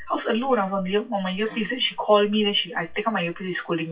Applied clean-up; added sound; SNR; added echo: classical method WPE with log-MMSE.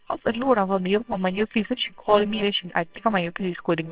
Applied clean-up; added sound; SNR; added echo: neural separator model SepFormer WHAMR!.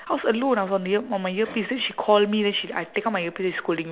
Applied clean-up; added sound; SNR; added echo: none; none; none; none.